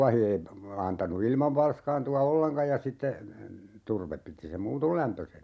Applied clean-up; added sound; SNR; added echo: none; none; none; none.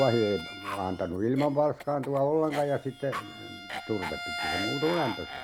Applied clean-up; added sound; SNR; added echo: none; Cough + Bowed string instrument; 9 dB; none.